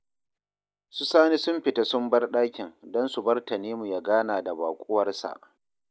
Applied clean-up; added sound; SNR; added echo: none; none; none; none.